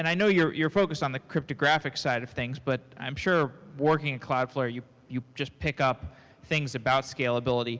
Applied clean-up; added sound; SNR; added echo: none; none; none; none.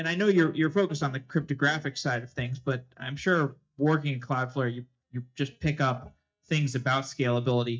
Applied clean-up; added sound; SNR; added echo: neural mask model DeepFilterNet 3.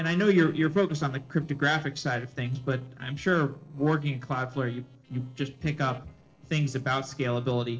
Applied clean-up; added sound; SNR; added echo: neural separator model SepFormer DNS4.